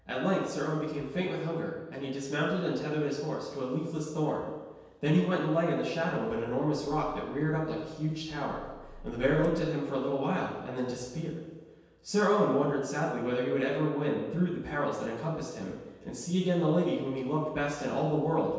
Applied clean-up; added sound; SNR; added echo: none; Motor vehicle (road); 19 dB; reverberation time 1.2 s.